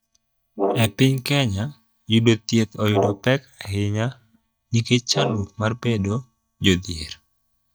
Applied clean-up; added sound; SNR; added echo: neural mask model DeepFilterNet 3.